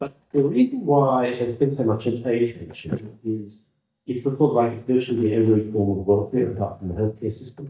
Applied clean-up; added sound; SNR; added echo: neural mask model DeepFilterNet 3.